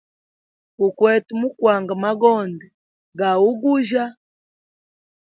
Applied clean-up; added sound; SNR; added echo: none; none; none; none.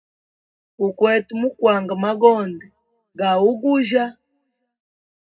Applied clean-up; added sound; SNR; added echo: none; none; none; reverberation time 0.2 s.